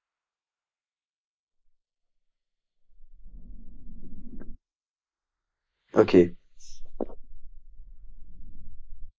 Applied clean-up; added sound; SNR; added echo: neural mask model Resemble Enhance denoiser.